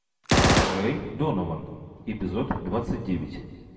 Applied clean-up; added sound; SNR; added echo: none; Gunshot, gunfire; -3 dB; reverberation time 1.6 s.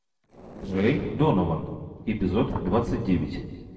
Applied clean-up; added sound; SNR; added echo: neural separator model SepFormer DNS4.